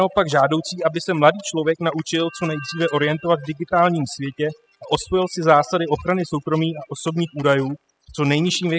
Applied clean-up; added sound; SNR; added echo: classical method spectral subtraction.